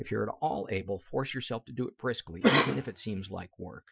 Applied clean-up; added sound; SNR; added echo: classical method Wiener filter.